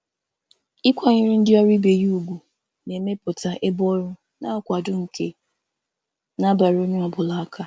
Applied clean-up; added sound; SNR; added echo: none; none; none; none.